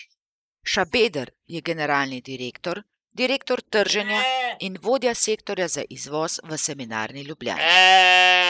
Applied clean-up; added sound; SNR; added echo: neural mask model Resemble Enhance denoiser.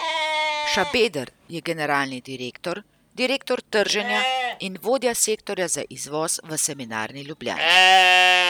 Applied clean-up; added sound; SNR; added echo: none; Livestock, farm animals, working animals; -2 dB; none.